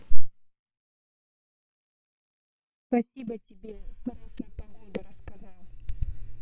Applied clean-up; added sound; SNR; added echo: neural mask model DeepFilterNet 3.